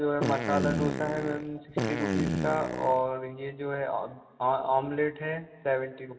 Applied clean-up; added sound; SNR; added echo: none; Fart; 1 dB; reverberation time 2.1 s.